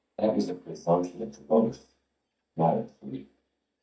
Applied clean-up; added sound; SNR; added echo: neural mask model DeepFilterNet 3.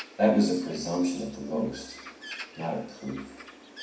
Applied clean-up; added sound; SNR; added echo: none; Bird; 17 dB; reverberation time 0.6 s.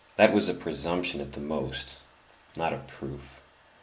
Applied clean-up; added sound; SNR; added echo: none; none; none; none.